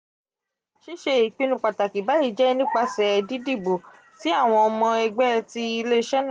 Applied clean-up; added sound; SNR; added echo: none; none; none; none.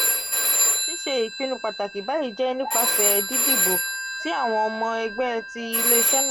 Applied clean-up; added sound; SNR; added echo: none; Telephone; -3 dB; none.